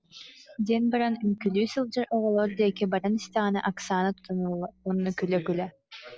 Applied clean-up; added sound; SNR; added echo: neural separator model SepFormer DNS4.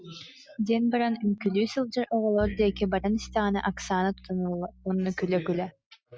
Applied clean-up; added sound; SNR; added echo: neural mask model RNNoise.